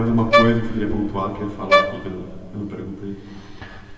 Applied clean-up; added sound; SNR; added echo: none; Wind instrument, woodwind instrument; -5 dB; reverberation time 2.6 s.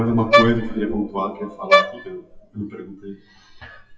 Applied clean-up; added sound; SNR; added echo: classical method WPE with log-MMSE.